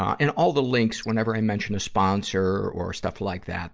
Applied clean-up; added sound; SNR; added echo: neural mask model DeepFilterNet 3.